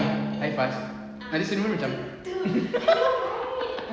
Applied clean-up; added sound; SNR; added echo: none; Drum; 9 dB; none.